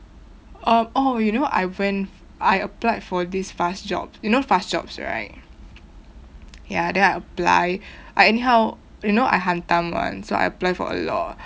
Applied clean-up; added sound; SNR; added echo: none; none; none; none.